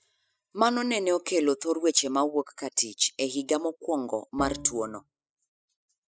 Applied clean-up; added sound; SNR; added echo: classical method spectral subtraction.